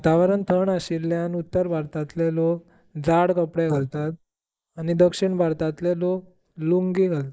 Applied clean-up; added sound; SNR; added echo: neural mask model Resemble Enhance denoiser.